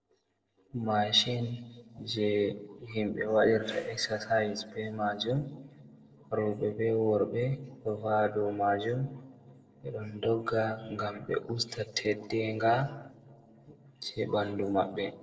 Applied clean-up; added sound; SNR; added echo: neural separator model SepFormer DNS4.